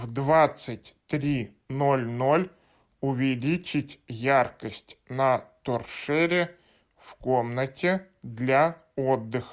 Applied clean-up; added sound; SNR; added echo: none; none; none; none.